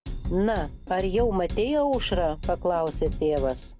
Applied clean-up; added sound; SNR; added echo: none; Drum kit; 7 dB; none.